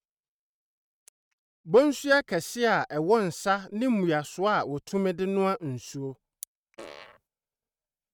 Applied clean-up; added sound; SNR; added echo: neural mask model RNNoise.